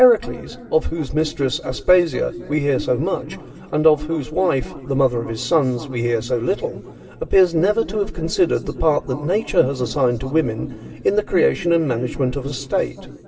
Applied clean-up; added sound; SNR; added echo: none; none; none; reverberation time 2.6 s.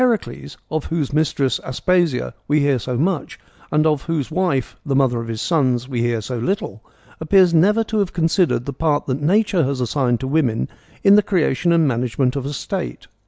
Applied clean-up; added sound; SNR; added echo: none; none; none; none.